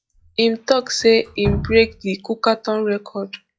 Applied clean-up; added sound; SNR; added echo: classical method log-MMSE.